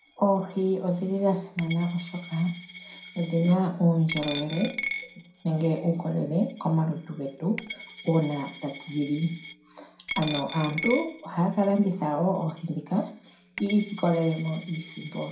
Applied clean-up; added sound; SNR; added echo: none; Coin (dropping); 14 dB; reverberation time 0.4 s.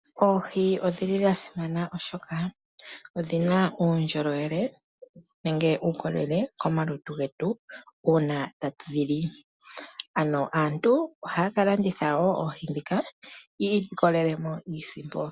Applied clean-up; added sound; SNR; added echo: none; none; none; none.